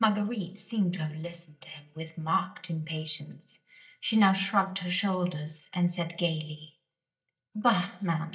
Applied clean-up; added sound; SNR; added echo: neural mask model DeepFilterNet 3.